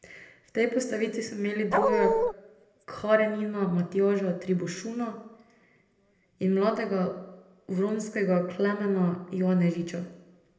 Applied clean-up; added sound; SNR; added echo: none; Dog; -4 dB; reverberation time 0.8 s.